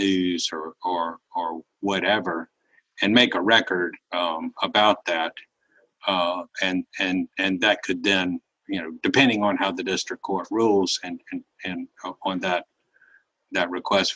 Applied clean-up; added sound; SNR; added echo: neural mask model Resemble Enhance denoiser.